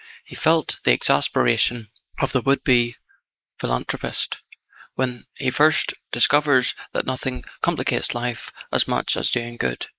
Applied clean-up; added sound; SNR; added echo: neural mask model Resemble Enhance denoiser.